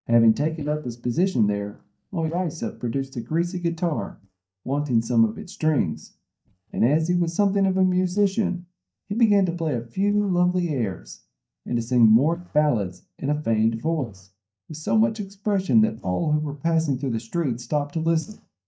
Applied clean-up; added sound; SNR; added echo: neural mask model DeepFilterNet 3.